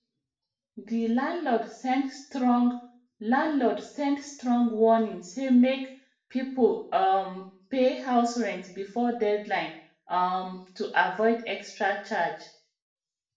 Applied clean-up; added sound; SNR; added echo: none; none; none; reverberation time 0.5 s.